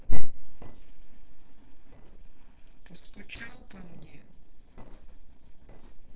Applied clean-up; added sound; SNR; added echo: neural separator model SepFormer DNS4.